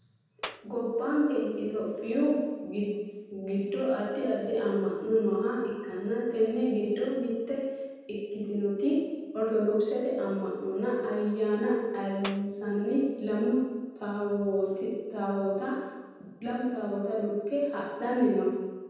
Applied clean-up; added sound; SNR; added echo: none; Clapping; 12 dB; reverberation time 1.2 s.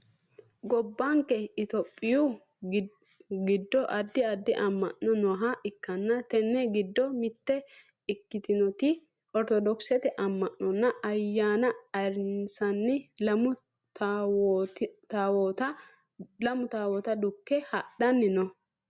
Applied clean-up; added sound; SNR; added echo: none; none; none; none.